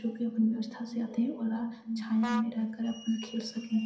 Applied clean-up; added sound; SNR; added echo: none; Vehicle horn, car horn, honking; 12 dB; reverberation time 0.7 s.